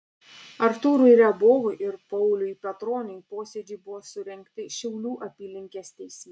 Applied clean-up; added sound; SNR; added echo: none; none; none; none.